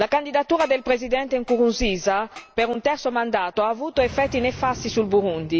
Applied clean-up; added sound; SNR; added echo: none; Boom; 19 dB; none.